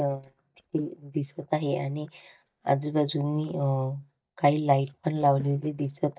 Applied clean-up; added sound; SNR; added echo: neural mask model DeepFilterNet 3.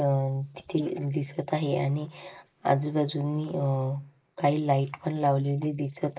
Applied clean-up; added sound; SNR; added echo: neural mask model Resemble Enhance denoiser.